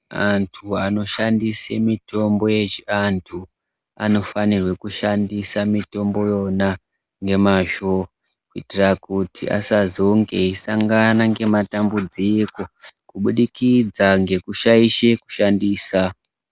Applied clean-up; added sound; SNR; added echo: none; none; none; none.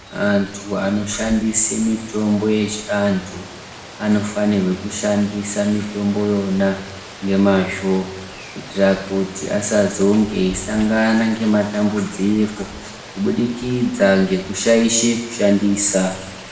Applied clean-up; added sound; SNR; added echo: none; Rain; 17 dB; reverberation time 0.8 s.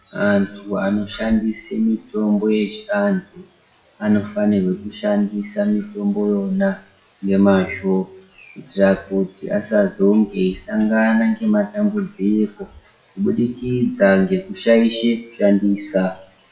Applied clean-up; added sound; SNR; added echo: classical method WPE with log-MMSE.